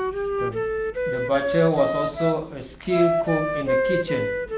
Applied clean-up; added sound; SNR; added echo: none; Wind instrument, woodwind instrument; -1 dB; none.